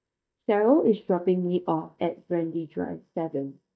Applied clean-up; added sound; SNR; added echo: neural mask model DeepFilterNet 3.